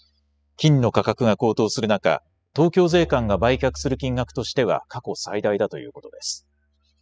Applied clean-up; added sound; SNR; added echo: classical method spectral subtraction.